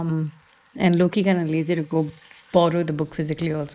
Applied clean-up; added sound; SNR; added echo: neural mask model Resemble Enhance denoiser.